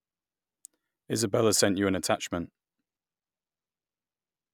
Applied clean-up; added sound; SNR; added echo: none; none; none; none.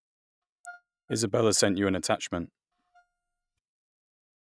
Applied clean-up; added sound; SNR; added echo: neural mask model RNNoise.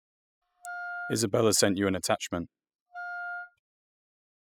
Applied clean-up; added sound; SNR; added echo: classical method spectral subtraction.